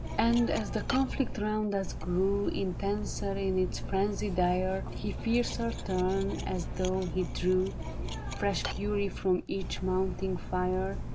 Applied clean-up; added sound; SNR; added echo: none; Cutlery, silverware; 5 dB; none.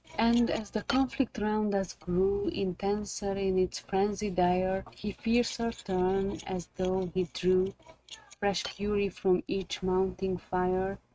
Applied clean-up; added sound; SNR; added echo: neural mask model RNNoise.